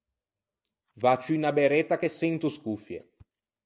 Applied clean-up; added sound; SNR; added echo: none; none; none; none.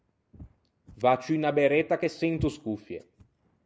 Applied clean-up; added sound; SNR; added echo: none; Walk, footsteps; 16 dB; none.